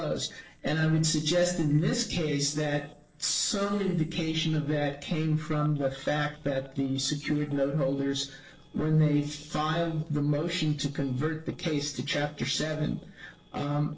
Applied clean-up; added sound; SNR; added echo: neural separator model SepFormer DNS4.